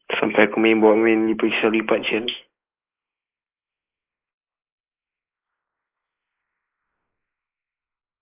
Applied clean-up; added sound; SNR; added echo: neural mask model Resemble Enhance denoiser.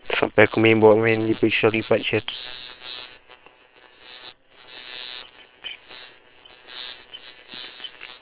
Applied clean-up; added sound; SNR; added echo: neural separator model SepFormer WHAM!.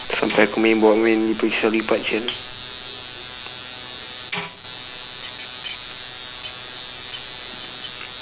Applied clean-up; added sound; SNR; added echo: none; Tambourine; 12 dB; none.